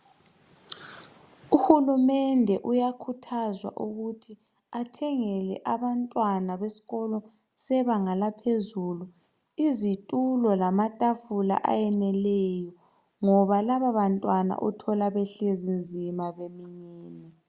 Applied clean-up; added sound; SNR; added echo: none; none; none; none.